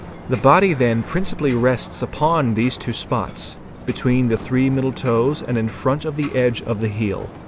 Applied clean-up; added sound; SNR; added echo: none; Ocean; 16 dB; none.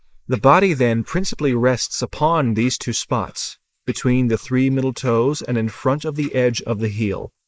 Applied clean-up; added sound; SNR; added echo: neural mask model Resemble Enhance denoiser.